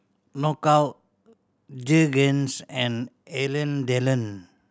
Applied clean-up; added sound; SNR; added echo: none; none; none; none.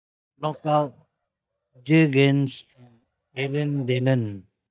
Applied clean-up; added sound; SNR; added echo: neural mask model DeepFilterNet 3.